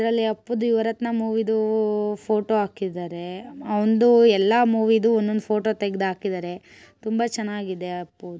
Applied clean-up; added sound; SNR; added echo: none; none; none; none.